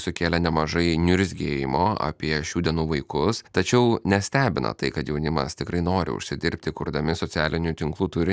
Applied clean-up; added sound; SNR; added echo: none; none; none; none.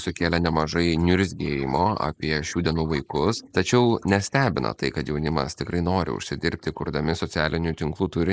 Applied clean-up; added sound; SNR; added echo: neural mask model Resemble Enhance denoiser.